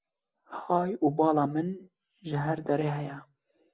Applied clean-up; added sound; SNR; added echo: none; none; none; none.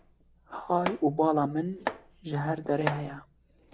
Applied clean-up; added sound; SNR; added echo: none; Domestic sounds, home sounds; 10 dB; none.